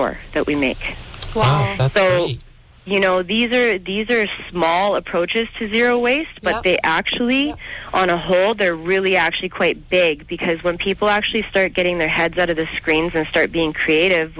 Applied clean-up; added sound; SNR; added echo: none; none; none; none.